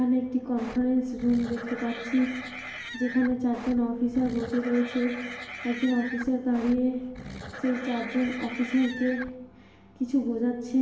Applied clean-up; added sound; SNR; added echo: none; Livestock, farm animals, working animals; 12 dB; reverberation time 0.9 s.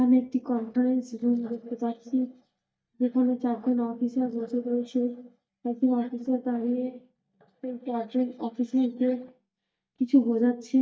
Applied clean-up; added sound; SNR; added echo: neural mask model DeepFilterNet 3.